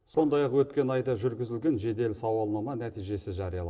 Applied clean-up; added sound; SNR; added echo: neural separator model SepFormer DNS4.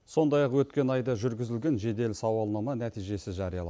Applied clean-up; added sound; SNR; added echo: none; none; none; none.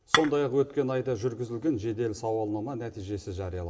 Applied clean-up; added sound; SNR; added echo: none; Dishes, pots, and pans / Chink, clink; -1 dB; reverberation time 2.2 s.